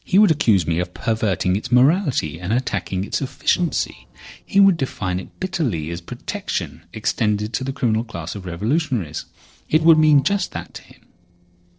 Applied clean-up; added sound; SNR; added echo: neural separator model SepFormer DNS4.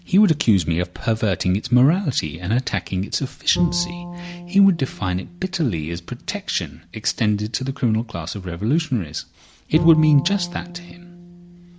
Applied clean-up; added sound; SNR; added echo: none; Bowed string instrument; 14 dB; none.